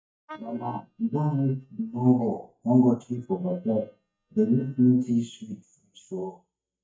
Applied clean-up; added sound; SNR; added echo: neural mask model DeepFilterNet 3.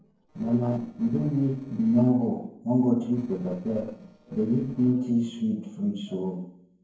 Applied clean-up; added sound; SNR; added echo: neural separator model SepFormer DNS4.